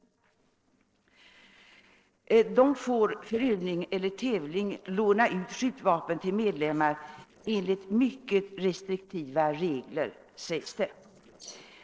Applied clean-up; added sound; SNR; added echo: neural separator model SepFormer DNS4.